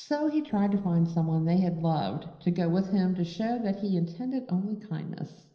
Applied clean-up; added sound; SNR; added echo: neural separator model SepFormer DNS4.